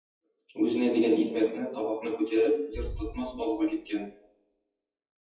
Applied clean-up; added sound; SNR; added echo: classical method WPE with log-MMSE.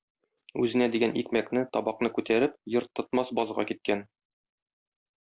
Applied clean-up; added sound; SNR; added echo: none; none; none; none.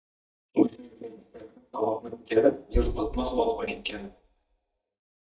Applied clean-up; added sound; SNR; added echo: neural mask model DeepFilterNet 3.